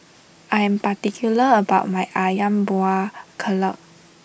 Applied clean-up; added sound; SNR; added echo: none; none; none; none.